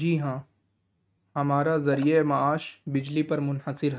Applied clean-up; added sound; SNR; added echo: neural mask model RNNoise.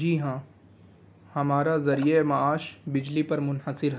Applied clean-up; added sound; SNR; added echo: none; Splash, splatter; 20 dB; none.